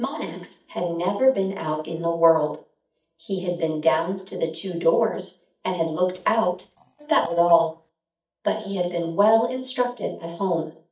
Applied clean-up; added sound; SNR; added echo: neural mask model DeepFilterNet 3.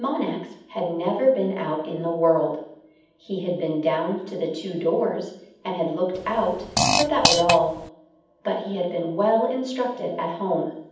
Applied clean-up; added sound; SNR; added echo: none; Fart; -1 dB; reverberation time 0.8 s.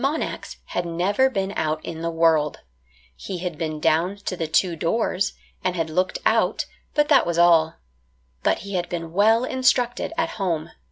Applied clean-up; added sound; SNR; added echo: none; none; none; none.